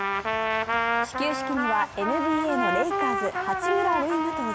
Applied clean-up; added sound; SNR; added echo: none; Trumpet; -1 dB; none.